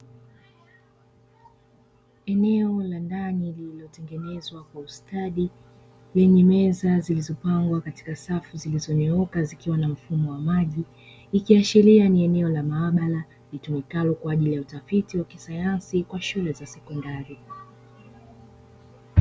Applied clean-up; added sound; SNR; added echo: none; none; none; none.